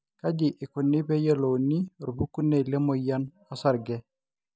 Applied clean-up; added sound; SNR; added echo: none; none; none; none.